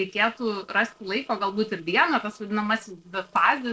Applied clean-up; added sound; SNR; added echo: neural separator model SepFormer DNS4.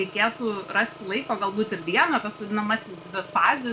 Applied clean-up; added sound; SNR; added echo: none; Engine; 17 dB; reverberation time 0.3 s.